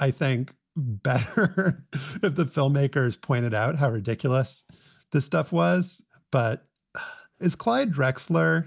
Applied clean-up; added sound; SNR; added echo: none; none; none; none.